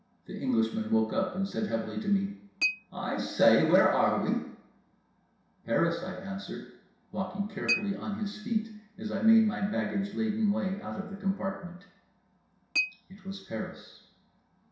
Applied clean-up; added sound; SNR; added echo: none; Chink, clink; 12 dB; reverberation time 0.7 s.